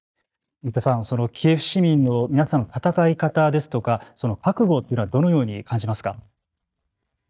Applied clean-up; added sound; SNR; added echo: neural mask model DeepFilterNet 3.